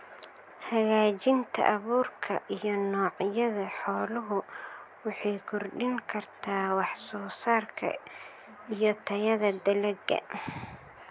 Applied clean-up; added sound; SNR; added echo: none; none; none; none.